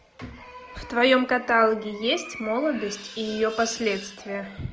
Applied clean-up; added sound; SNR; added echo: none; none; none; none.